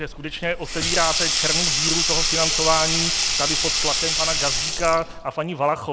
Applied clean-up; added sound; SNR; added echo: none; Sink (filling or washing); -3 dB; none.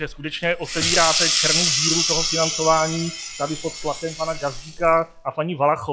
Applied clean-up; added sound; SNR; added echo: classical method log-MMSE.